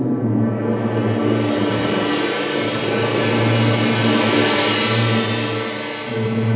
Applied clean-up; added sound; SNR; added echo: none; Gong; -1 dB; reverberation time 2.1 s.